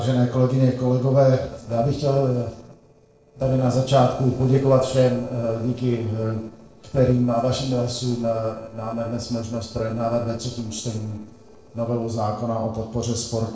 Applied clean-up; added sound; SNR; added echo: neural separator model SepFormer DNS4.